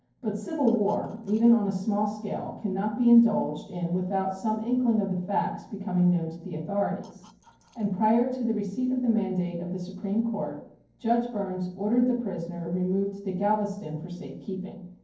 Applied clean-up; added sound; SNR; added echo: neural separator model SepFormer DNS4.